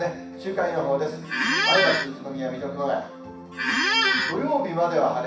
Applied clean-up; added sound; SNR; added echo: none; Squeak; -4 dB; reverberation time 0.7 s.